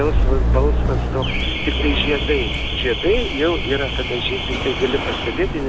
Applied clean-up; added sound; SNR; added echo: none; Alarm / Car; -3 dB; none.